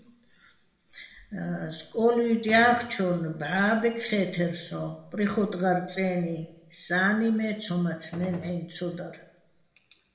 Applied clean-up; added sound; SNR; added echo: none; Gunshot, gunfire; 15 dB; reverberation time 0.8 s.